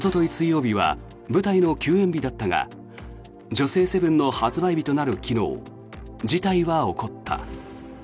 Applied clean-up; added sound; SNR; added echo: none; none; none; none.